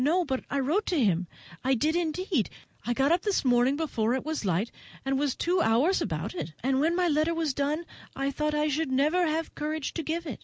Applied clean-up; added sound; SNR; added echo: none; none; none; none.